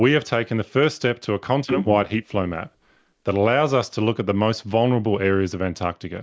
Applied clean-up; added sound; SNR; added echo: neural mask model Resemble Enhance denoiser.